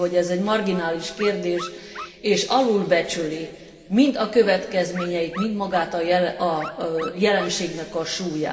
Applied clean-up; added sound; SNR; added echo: none; Dog; 16 dB; reverberation time 2.1 s.